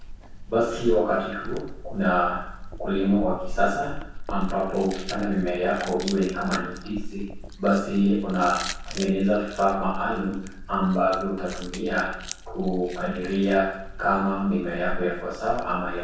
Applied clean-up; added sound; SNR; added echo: none; Chewing, mastication; 8 dB; reverberation time 0.7 s.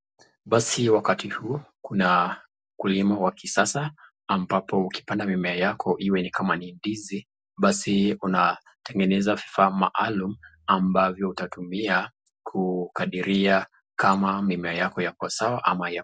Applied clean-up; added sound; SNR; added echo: none; none; none; none.